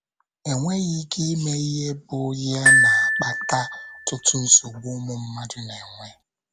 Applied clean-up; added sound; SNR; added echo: none; Glockenspiel; -3 dB; none.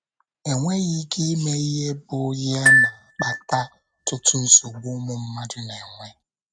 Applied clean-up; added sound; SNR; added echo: neural mask model RNNoise.